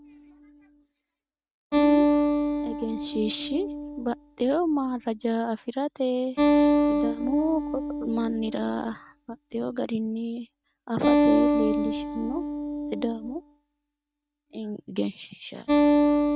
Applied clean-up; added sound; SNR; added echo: neural mask model RNNoise.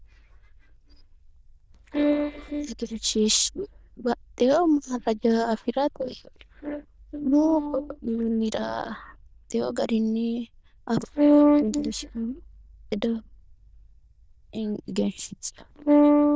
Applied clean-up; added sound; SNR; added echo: neural diffusion model UNIVERSE++.